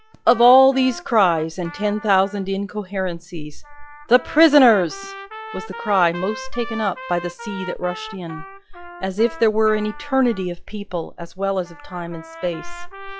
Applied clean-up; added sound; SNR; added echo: classical method log-MMSE.